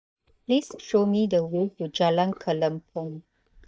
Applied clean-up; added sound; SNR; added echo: neural mask model DeepFilterNet 3.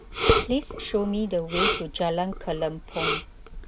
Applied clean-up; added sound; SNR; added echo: none; Respiratory sounds; -1 dB; none.